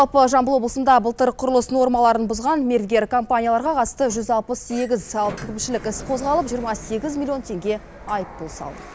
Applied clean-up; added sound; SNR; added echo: none; Sliding door; 19 dB; none.